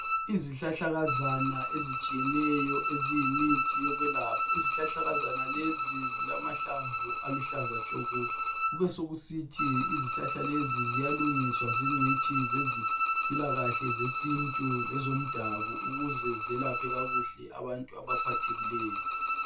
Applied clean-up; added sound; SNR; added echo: none; Bowed string instrument; -2 dB; reverberation time 0.2 s.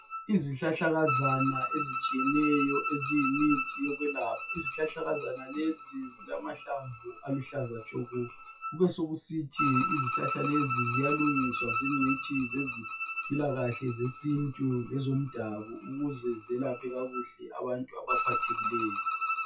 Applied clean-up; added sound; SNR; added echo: classical method WPE with log-MMSE.